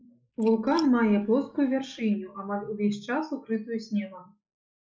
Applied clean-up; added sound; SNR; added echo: neural mask model Resemble Enhance denoiser.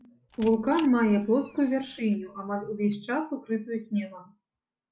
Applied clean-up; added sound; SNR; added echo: none; Squeak; 19 dB; none.